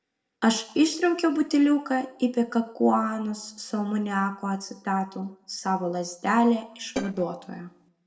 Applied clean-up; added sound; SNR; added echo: neural separator model SepFormer DNS4.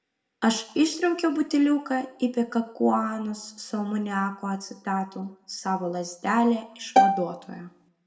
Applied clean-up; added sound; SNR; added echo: none; Bowed string instrument; -3 dB; reverberation time 0.5 s.